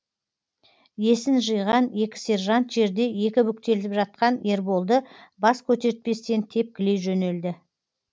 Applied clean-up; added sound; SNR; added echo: none; none; none; none.